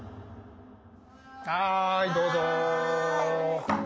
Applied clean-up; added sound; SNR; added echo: none; none; none; none.